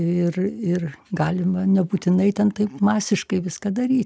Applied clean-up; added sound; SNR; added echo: none; none; none; none.